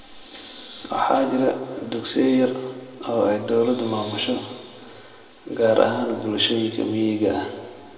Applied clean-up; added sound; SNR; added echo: none; none; none; reverberation time 1.6 s.